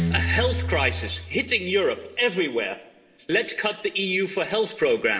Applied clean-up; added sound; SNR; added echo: none; Guitar; 7 dB; reverberation time 2.2 s.